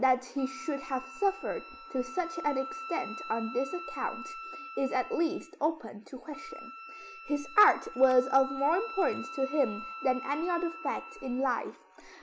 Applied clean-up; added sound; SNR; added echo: none; Wind instrument, woodwind instrument; 13 dB; none.